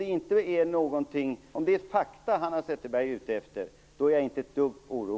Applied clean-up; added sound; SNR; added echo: none; none; none; none.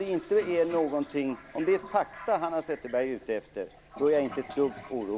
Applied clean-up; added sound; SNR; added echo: none; Toilet flush; 18 dB; none.